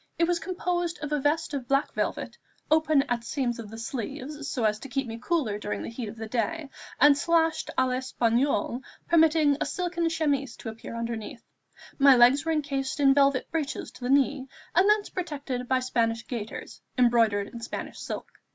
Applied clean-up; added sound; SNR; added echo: none; none; none; none.